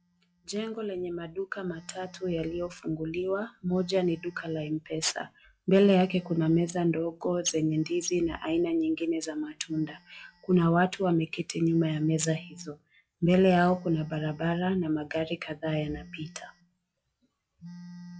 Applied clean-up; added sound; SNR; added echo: classical method log-MMSE.